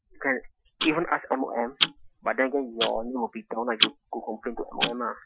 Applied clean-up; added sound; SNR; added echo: classical method Wiener filter.